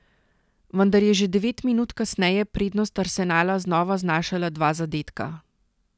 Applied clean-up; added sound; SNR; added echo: none; none; none; none.